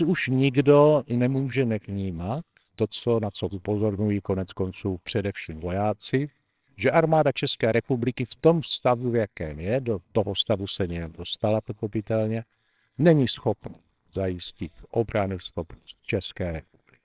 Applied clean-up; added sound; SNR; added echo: neural separator model SepFormer WHAMR!.